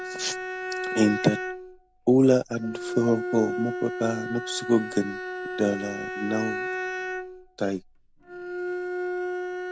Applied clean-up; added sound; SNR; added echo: none; Bowed string instrument; 6 dB; none.